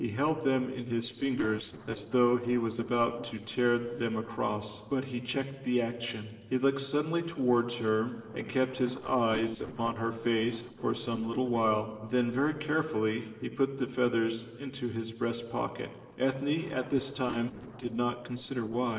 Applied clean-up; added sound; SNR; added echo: neural separator model SepFormer DNS4.